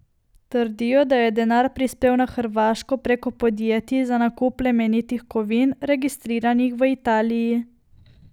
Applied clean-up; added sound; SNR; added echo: none; none; none; none.